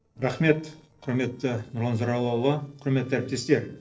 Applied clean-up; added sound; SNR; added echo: neural separator model SepFormer DNS4.